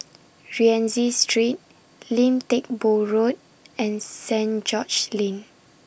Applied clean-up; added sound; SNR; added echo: none; none; none; none.